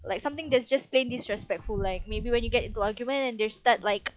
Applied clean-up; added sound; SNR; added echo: classical method log-MMSE.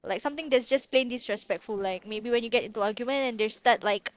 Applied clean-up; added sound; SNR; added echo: neural separator model SepFormer DNS4.